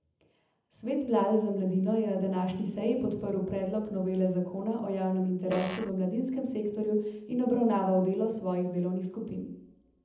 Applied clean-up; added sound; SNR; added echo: none; Fart; 8 dB; reverberation time 0.8 s.